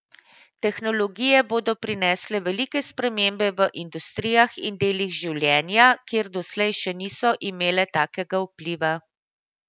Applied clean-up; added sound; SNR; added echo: none; none; none; none.